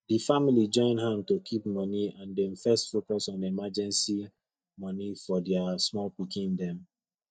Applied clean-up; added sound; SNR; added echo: neural mask model DeepFilterNet 3.